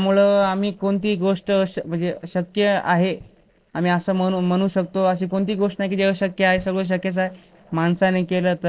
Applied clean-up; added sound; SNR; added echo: neural separator model SepFormer DNS4.